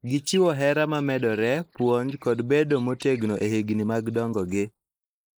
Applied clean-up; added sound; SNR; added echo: neural mask model Resemble Enhance denoiser.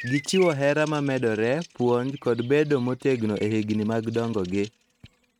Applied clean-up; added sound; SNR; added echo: neural mask model RNNoise.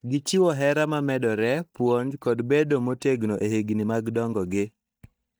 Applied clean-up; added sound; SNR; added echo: neural mask model DeepFilterNet 3.